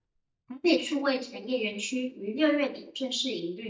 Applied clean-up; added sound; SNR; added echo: neural mask model DeepFilterNet 3.